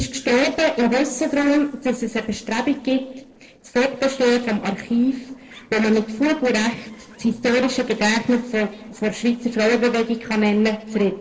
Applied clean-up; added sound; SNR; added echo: neural separator model SepFormer DNS4.